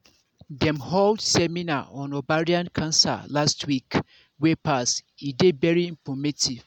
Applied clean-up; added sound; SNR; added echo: none; none; none; none.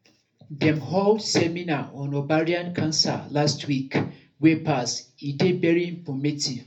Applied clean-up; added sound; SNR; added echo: none; none; none; reverberation time 0.3 s.